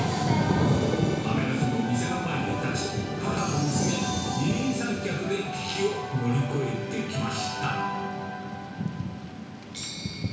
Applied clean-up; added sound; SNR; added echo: none; Thunder / Rain; 2 dB; reverberation time 1.1 s.